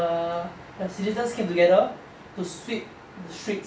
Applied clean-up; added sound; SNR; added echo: none; none; none; none.